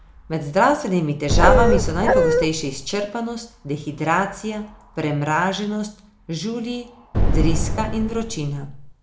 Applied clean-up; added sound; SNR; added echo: none; Dog + Boom; -5 dB; none.